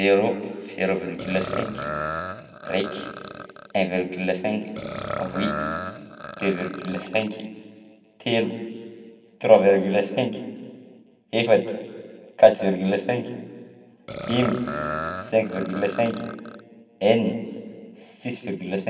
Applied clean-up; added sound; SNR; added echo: none; Burping, eructation; 8 dB; reverberation time 1.5 s.